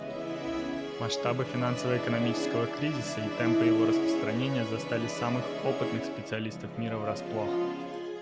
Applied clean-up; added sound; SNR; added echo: none; Musical instrument; -2 dB; none.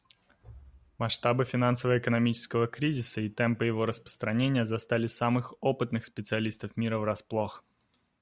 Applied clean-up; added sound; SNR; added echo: none; none; none; none.